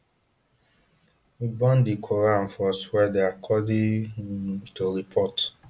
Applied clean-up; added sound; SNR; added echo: none; none; none; none.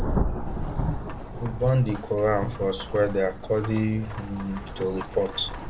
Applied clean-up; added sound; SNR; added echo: none; Rain / Thunderstorm; 4 dB; none.